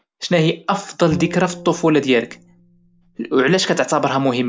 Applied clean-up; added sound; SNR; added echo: neural separator model SepFormer DNS4.